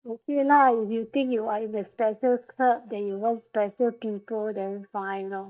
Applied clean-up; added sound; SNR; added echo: neural mask model DeepFilterNet 3.